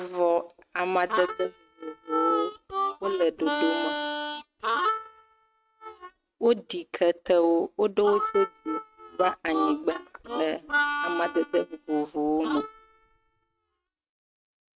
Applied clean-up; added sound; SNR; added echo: neural mask model RNNoise.